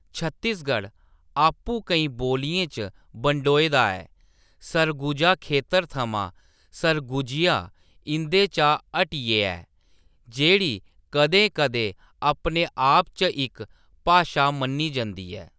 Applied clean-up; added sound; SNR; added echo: none; none; none; none.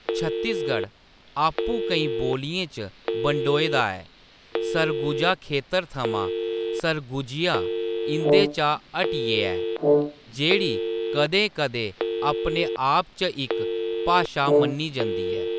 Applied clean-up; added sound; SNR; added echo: none; Brass instrument + Telephone; 0 dB; none.